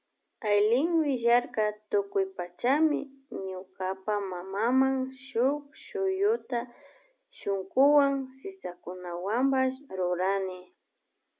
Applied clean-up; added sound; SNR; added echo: none; none; none; none.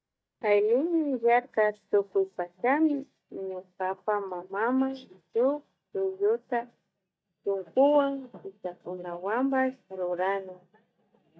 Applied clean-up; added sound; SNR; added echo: neural mask model DeepFilterNet 3.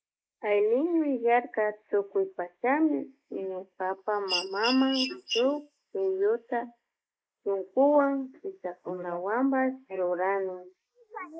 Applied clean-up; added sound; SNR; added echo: neural mask model Resemble Enhance denoiser.